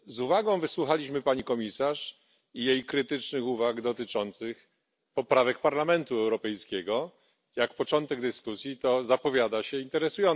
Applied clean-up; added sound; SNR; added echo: none; none; none; none.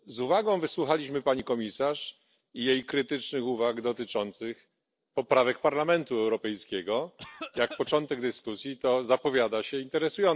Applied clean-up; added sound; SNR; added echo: neural separator model SepFormer DNS4.